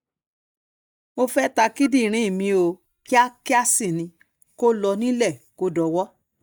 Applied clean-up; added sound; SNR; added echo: neural mask model DeepFilterNet 3.